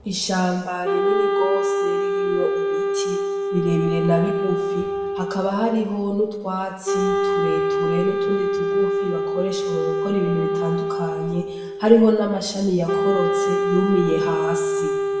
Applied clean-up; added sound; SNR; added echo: none; Wind instrument, woodwind instrument; -1 dB; reverberation time 1.1 s.